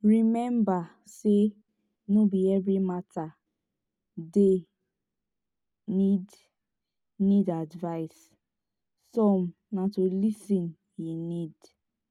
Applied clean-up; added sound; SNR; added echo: none; none; none; none.